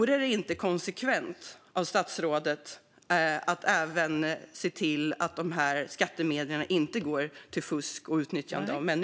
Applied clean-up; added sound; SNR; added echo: none; none; none; none.